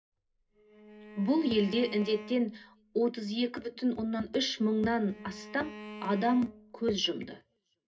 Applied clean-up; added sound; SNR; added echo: none; Bowed string instrument; 16 dB; reverberation time 0.4 s.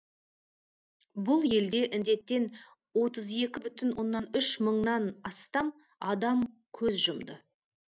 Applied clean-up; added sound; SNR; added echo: none; none; none; none.